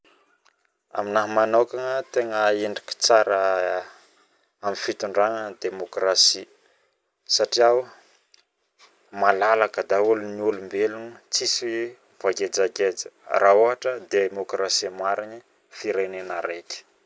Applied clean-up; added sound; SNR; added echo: none; none; none; none.